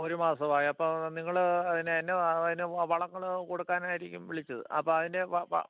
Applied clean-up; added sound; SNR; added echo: none; none; none; none.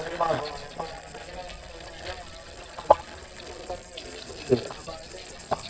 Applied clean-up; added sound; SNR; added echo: neural mask model DeepFilterNet 3.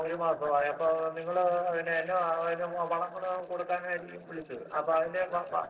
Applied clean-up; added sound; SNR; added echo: neural separator model SepFormer DNS4.